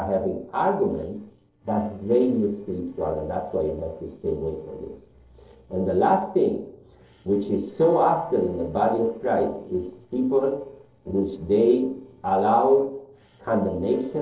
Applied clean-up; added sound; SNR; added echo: neural separator model SepFormer DNS4.